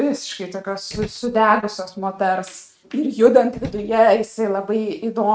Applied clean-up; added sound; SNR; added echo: neural mask model RNNoise.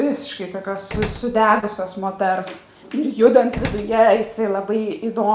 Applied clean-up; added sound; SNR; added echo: none; Slam; 15 dB; none.